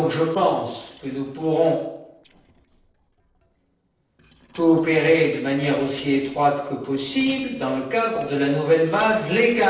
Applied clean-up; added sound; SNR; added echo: neural separator model SepFormer DNS4.